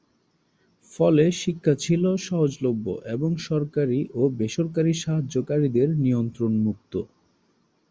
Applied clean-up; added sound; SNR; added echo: none; none; none; none.